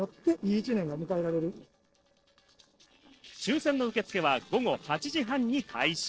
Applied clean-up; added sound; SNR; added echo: neural separator model SepFormer DNS4.